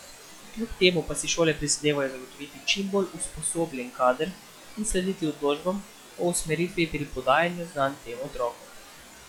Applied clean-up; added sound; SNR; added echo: classical method log-MMSE.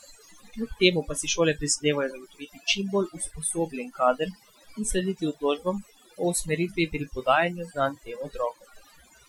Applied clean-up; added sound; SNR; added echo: classical method Wiener filter.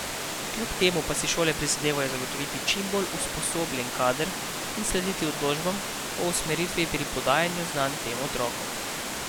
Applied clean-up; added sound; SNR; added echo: none; Water; 3 dB; none.